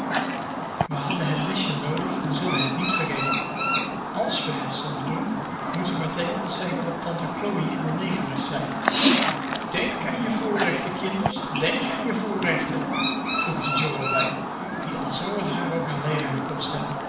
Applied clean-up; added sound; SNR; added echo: none; Chirp, tweet; -3 dB; reverberation time 0.7 s.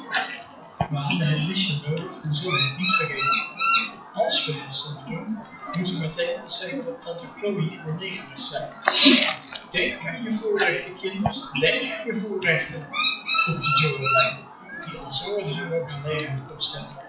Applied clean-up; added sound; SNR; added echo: classical method WPE with log-MMSE.